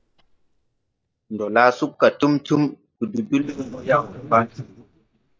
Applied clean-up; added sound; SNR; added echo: neural mask model DeepFilterNet 3.